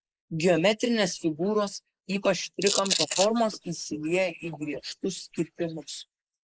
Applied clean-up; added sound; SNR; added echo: neural mask model Resemble Enhance denoiser.